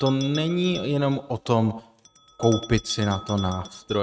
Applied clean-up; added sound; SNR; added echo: neural mask model RNNoise.